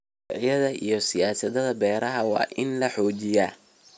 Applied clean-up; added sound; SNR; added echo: none; none; none; none.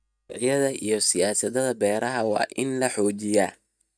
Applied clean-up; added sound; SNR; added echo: neural mask model DeepFilterNet 3.